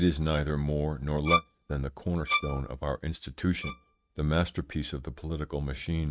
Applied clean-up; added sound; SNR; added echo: neural mask model RNNoise.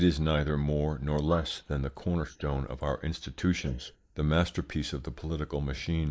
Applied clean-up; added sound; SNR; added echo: neural mask model Resemble Enhance denoiser.